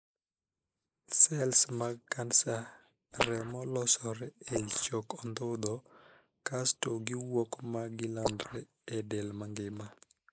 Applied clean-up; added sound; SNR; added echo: neural mask model Resemble Enhance denoiser.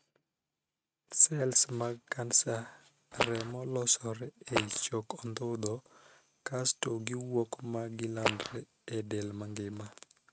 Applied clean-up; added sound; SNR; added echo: neural mask model RNNoise.